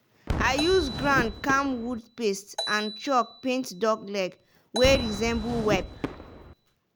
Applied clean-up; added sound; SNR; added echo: none; Marimba, xylophone + Whoosh, swoosh, swish / Fireworks; 7 dB; none.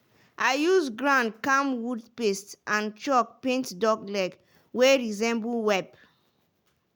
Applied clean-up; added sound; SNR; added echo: none; none; none; none.